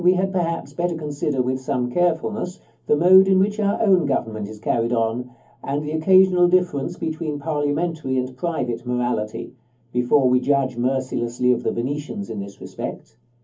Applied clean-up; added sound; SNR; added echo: none; none; none; reverberation time 0.3 s.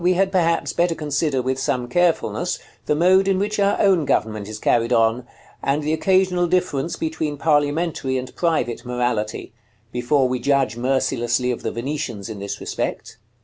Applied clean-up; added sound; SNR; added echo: none; none; none; none.